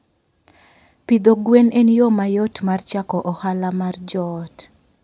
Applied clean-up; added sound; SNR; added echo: none; none; none; none.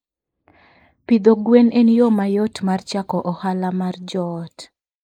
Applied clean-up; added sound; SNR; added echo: neural mask model Resemble Enhance denoiser.